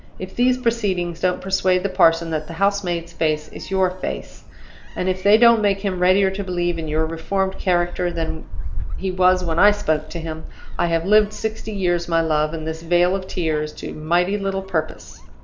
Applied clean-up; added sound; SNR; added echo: none; Gull, seagull; 7 dB; none.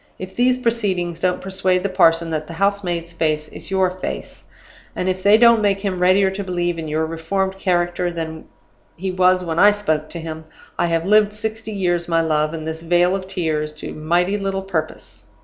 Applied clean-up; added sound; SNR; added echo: none; none; none; none.